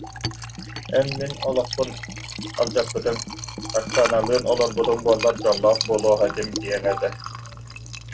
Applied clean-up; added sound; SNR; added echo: none; Liquid; 8 dB; reverberation time 0.1 s.